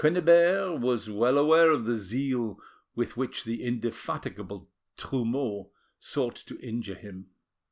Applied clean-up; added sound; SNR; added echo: none; none; none; none.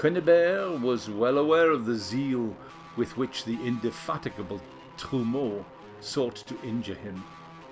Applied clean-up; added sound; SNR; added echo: none; Guitar; 18 dB; none.